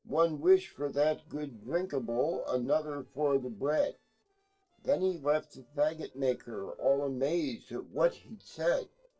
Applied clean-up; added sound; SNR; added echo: neural separator model SepFormer DNS4.